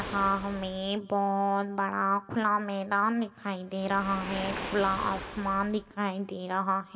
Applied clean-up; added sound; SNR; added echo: none; Waves, surf; 13 dB; reverberation time 1.6 s.